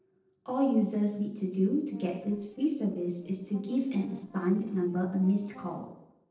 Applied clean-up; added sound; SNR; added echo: neural separator model SepFormer DNS4.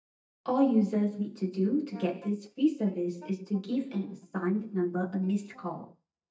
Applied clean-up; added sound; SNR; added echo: neural mask model DeepFilterNet 3.